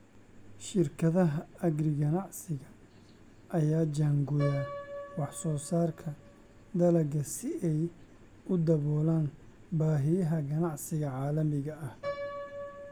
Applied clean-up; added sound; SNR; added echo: none; Piano; 16 dB; none.